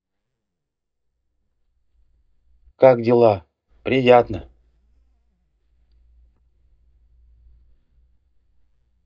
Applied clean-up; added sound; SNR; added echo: neural mask model DeepFilterNet 3.